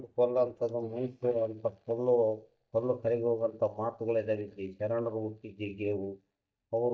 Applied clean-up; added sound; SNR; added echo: neural mask model DeepFilterNet 3.